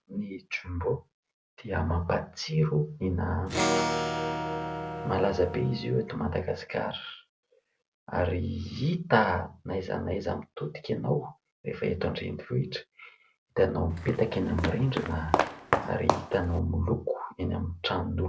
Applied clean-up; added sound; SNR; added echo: none; Walk, footsteps + Acoustic guitar / Strum; 1 dB; none.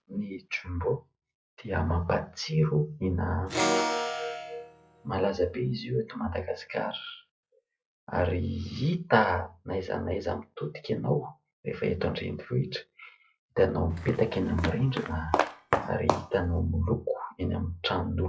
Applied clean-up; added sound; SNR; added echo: classical method log-MMSE.